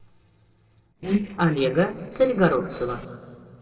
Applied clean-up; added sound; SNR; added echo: neural separator model SepFormer DNS4.